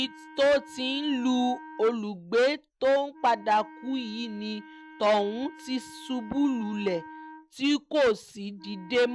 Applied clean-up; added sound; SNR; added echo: none; Wind instrument, woodwind instrument; 19 dB; none.